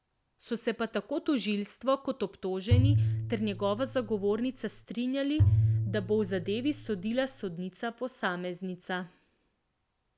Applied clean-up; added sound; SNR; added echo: none; Bowed string instrument; -3 dB; none.